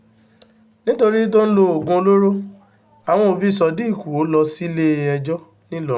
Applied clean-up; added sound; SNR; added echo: none; Rattle; 19 dB; none.